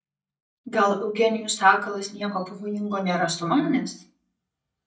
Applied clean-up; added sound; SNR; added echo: neural mask model DeepFilterNet 3.